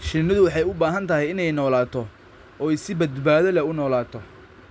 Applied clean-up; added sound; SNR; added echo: none; none; none; none.